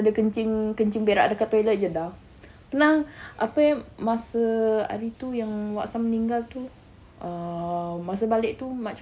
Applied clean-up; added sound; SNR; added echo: none; none; none; none.